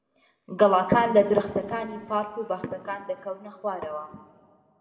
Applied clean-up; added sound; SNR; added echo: none; none; none; reverberation time 1.9 s.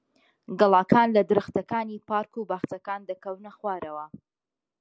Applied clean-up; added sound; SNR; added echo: none; none; none; none.